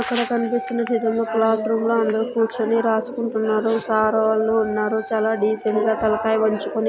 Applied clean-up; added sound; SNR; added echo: none; none; none; none.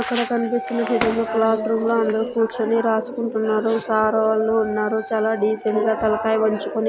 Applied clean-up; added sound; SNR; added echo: none; Shatter; 14 dB; none.